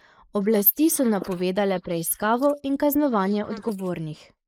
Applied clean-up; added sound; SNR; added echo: neural mask model Resemble Enhance denoiser.